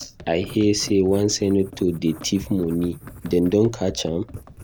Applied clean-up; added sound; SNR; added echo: none; Writing + Run; 18 dB; none.